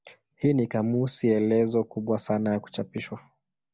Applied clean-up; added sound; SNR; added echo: none; none; none; none.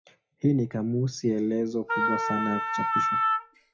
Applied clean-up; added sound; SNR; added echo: classical method WPE with log-MMSE.